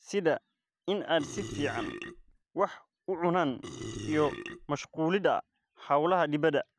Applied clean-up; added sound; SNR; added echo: none; Burping, eructation; 10 dB; none.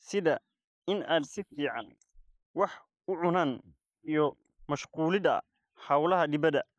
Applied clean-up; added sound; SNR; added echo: neural mask model Resemble Enhance denoiser.